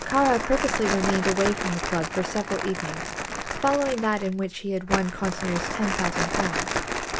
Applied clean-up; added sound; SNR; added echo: none; Crumpling, crinkling; 3 dB; none.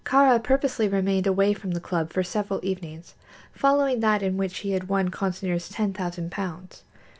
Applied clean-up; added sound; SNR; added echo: none; none; none; none.